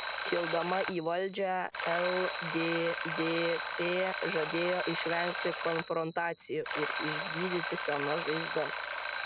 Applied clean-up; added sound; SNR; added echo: none; Alarm; 0 dB; none.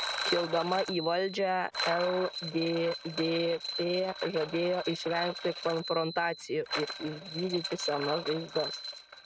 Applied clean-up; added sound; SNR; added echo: neural mask model RNNoise.